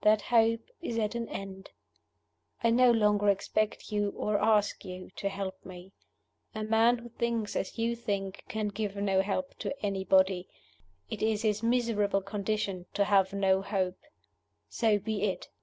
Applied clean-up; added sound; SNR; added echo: none; none; none; none.